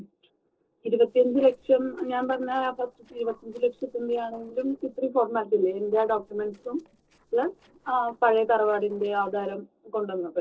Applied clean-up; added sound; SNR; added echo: neural separator model SepFormer DNS4.